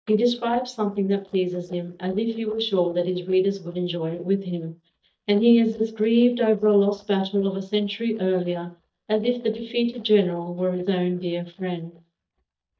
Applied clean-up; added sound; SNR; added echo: neural mask model DeepFilterNet 3.